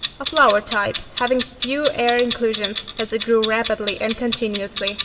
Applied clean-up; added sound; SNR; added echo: none; Clock; 4 dB; reverberation time 1.0 s.